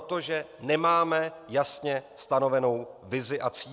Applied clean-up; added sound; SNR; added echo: none; none; none; none.